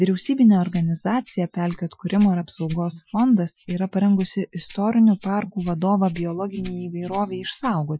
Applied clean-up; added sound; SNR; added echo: classical method Wiener filter.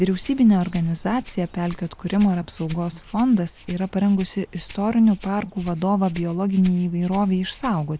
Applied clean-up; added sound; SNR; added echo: none; Rattle (instrument); 10 dB; none.